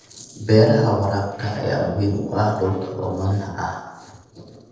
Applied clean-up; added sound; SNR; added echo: neural separator model SepFormer DNS4.